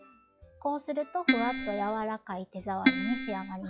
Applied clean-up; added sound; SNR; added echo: classical method log-MMSE.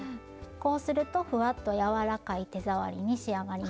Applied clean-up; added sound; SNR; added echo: none; none; none; none.